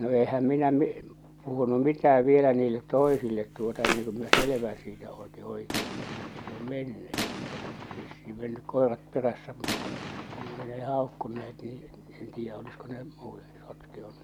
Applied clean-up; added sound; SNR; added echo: none; Gunshot, gunfire + Walk, footsteps; 5 dB; none.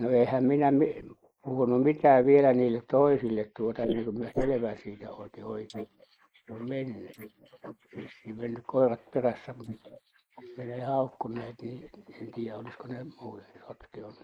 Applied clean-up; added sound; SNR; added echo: neural mask model Resemble Enhance denoiser.